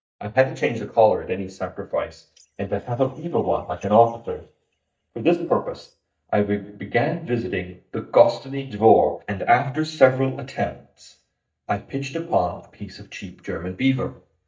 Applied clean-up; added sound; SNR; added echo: neural mask model DeepFilterNet 3.